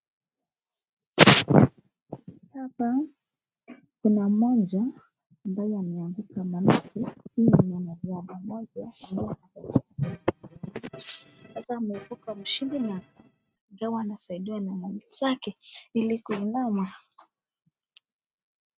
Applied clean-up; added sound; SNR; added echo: neural mask model RNNoise.